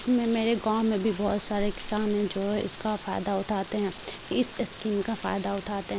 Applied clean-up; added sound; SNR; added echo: none; Rain; 12 dB; none.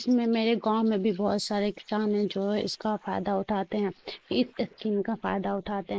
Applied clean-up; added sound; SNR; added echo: neural mask model Resemble Enhance denoiser.